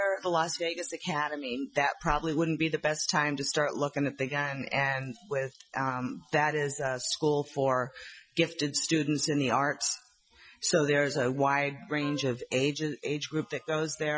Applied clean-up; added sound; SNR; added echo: classical method Wiener filter.